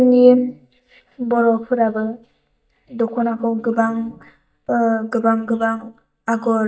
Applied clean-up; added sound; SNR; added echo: neural mask model DeepFilterNet 3.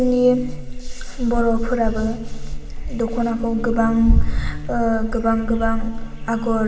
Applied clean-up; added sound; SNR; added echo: none; Buzz; 8 dB; reverberation time 1.9 s.